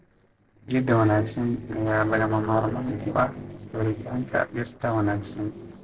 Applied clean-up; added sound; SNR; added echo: neural separator model SepFormer DNS4.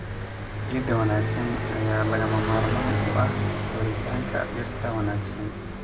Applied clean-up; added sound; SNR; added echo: none; Car passing by; 0 dB; reverberation time 1.4 s.